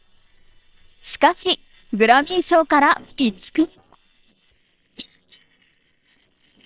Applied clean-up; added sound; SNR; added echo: neural separator model SepFormer WHAM!.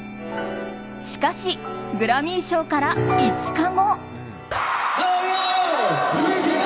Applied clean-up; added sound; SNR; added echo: none; none; none; none.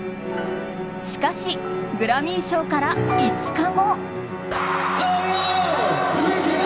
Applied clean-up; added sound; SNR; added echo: none; Musical instrument; 8 dB; none.